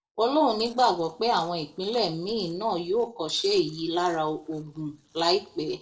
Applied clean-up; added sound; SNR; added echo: neural separator model SepFormer DNS4.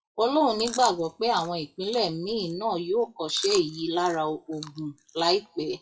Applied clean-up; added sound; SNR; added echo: classical method WPE with log-MMSE.